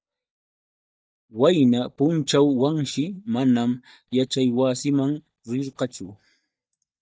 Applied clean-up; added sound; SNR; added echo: neural mask model DeepFilterNet 3.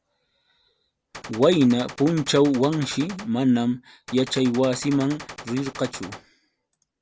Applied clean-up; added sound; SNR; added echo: none; Gunshot, gunfire; 15 dB; none.